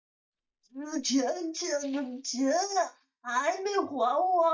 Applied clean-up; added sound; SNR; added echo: neural mask model DeepFilterNet 3.